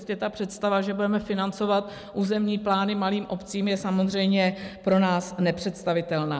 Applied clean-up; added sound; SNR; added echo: none; none; none; none.